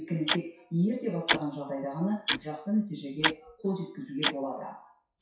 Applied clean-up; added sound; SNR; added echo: classical method WPE with log-MMSE.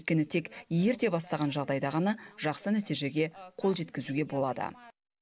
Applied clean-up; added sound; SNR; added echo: none; none; none; none.